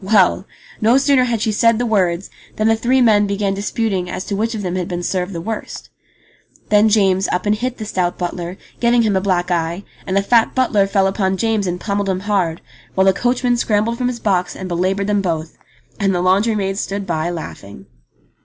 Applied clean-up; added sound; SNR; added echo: none; none; none; none.